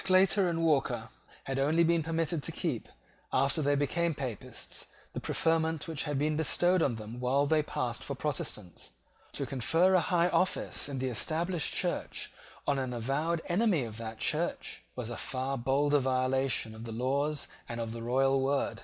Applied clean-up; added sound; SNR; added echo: none; none; none; none.